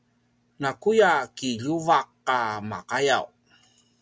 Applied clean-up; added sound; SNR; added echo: none; none; none; none.